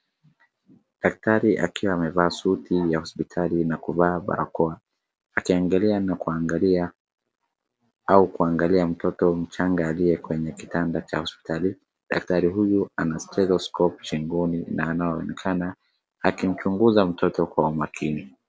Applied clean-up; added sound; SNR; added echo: none; none; none; none.